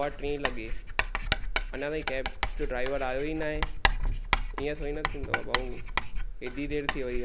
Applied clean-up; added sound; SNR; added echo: none; Writing; -5 dB; none.